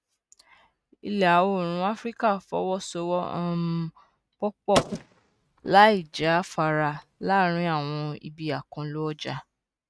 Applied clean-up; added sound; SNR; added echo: neural mask model RNNoise.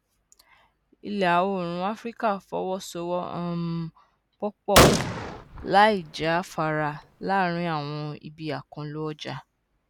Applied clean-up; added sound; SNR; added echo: none; Gunshot, gunfire; -3 dB; none.